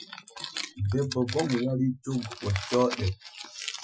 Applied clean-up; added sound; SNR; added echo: classical method Wiener filter.